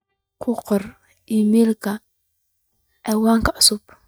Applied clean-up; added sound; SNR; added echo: neural mask model DeepFilterNet 3.